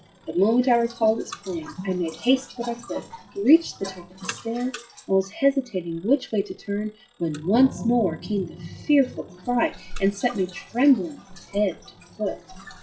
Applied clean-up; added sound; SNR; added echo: classical method WPE with log-MMSE.